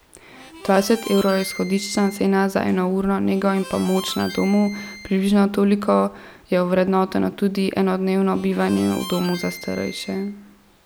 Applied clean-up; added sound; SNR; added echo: none; Harmonica; 16 dB; none.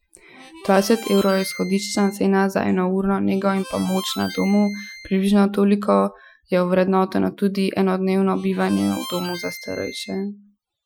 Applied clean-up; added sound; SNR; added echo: classical method Wiener filter.